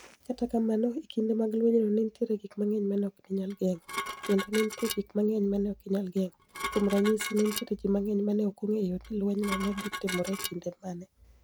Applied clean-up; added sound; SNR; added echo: none; Dishes, pots, and pans; 10 dB; none.